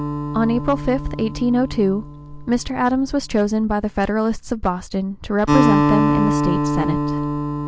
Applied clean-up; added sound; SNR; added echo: none; Acoustic guitar; 2 dB; none.